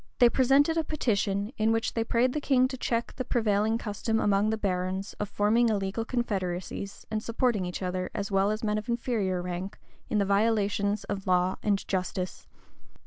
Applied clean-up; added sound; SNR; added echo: none; none; none; none.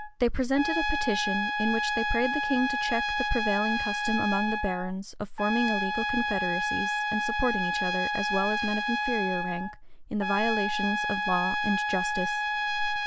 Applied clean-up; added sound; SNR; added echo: none; Trumpet; 0 dB; none.